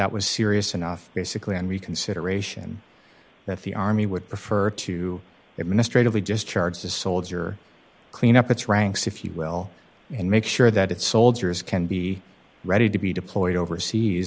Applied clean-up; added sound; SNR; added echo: none; none; none; none.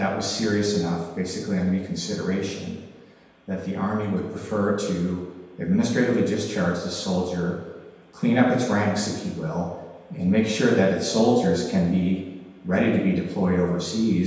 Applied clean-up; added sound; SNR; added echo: none; none; none; reverberation time 1.2 s.